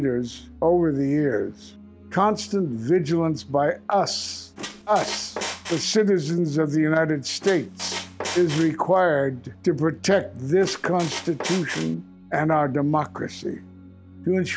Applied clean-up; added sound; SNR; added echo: none; Squeak; 10 dB; none.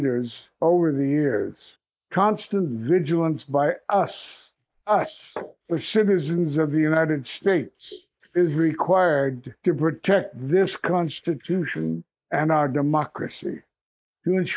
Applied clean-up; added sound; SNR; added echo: neural mask model Resemble Enhance denoiser.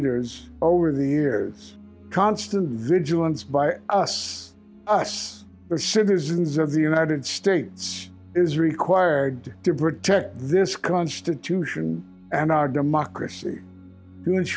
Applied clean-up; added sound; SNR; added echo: none; none; none; none.